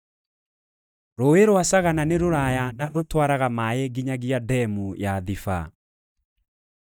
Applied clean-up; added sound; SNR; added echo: neural mask model DeepFilterNet 3.